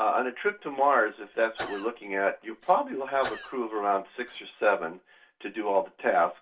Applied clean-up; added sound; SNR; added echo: none; Sneeze / Cough; 16 dB; reverberation time 0.2 s.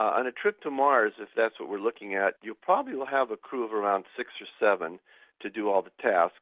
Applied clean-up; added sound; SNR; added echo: none; none; none; none.